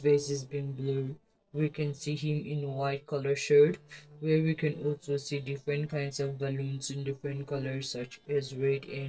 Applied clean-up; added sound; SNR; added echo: neural separator model SepFormer DNS4.